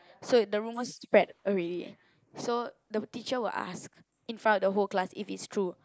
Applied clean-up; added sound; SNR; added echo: neural mask model Resemble Enhance denoiser.